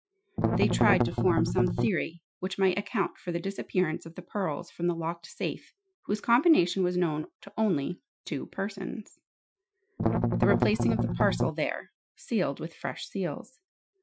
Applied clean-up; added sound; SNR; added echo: classical method Wiener filter.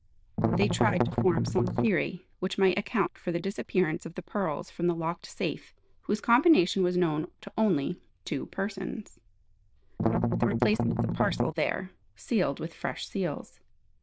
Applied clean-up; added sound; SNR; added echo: neural diffusion model UNIVERSE++.